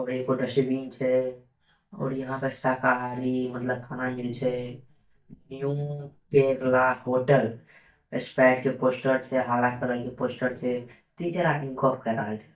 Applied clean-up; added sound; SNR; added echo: neural mask model DeepFilterNet 3.